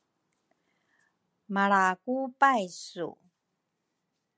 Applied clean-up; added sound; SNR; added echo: none; none; none; none.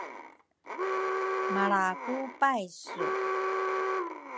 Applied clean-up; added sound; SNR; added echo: none; Alarm; -1 dB; none.